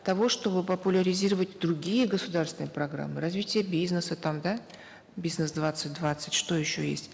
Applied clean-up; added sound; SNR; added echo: none; none; none; none.